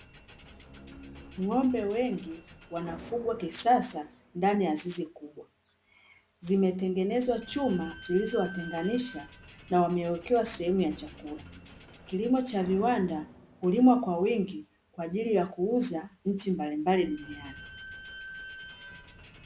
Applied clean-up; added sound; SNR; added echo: none; Squeak / Slam; 19 dB; none.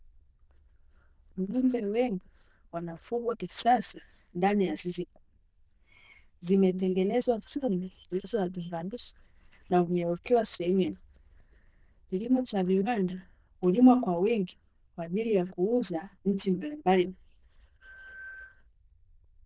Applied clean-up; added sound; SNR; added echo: neural diffusion model UNIVERSE++.